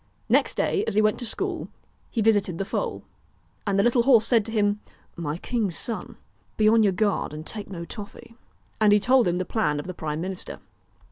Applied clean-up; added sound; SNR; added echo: none; none; none; none.